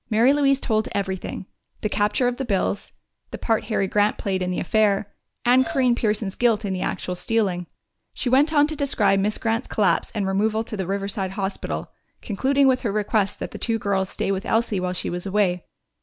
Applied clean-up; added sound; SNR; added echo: none; Glass; 12 dB; none.